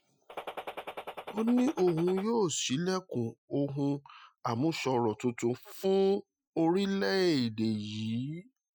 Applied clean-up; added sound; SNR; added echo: classical method Wiener filter.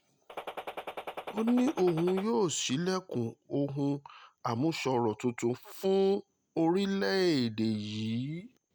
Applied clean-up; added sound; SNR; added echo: none; Gunshot, gunfire; 10 dB; none.